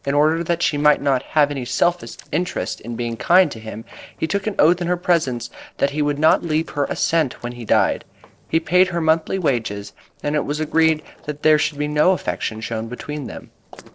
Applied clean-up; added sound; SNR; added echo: neural separator model SepFormer DNS4.